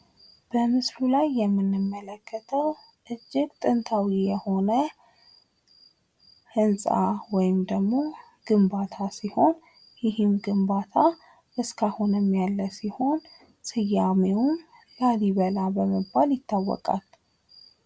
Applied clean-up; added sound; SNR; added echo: none; none; none; none.